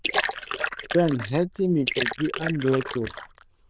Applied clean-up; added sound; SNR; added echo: neural diffusion model UNIVERSE++.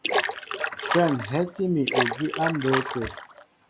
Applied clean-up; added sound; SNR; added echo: none; Splash, splatter; 2 dB; none.